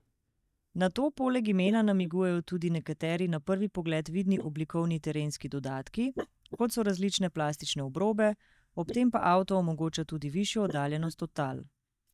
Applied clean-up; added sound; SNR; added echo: neural mask model DeepFilterNet 3.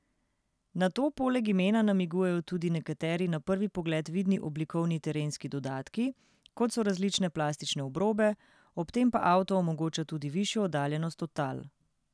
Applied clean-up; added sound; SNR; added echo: none; none; none; none.